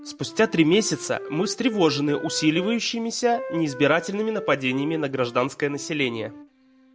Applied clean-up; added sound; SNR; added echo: none; Wind instrument, woodwind instrument; 14 dB; none.